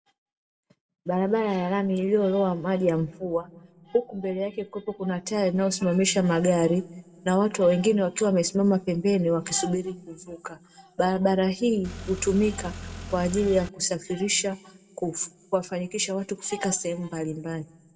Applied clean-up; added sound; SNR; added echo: none; Car; 12 dB; reverberation time 0.6 s.